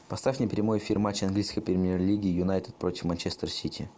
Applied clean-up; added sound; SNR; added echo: none; none; none; none.